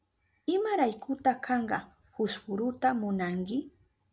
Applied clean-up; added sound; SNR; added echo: none; none; none; none.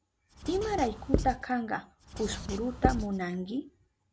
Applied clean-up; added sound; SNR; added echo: none; Writing; 1 dB; none.